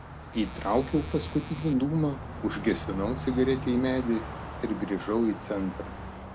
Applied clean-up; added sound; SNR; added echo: none; Car passing by + Musical instrument; 9 dB; none.